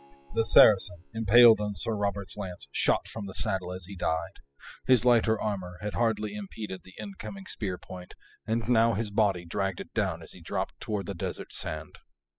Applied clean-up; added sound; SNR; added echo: classical method spectral subtraction.